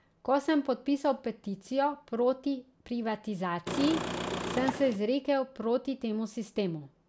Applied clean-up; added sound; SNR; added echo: none; Engine / Car; 3 dB; none.